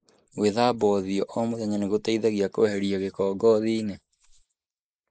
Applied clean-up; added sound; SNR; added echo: neural mask model Resemble Enhance denoiser.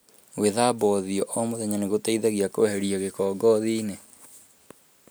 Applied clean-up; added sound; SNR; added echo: none; none; none; none.